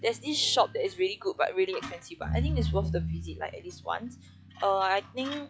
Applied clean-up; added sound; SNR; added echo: classical method log-MMSE.